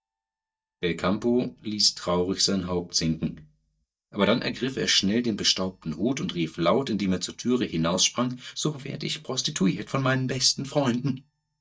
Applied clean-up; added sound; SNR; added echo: neural mask model DeepFilterNet 3.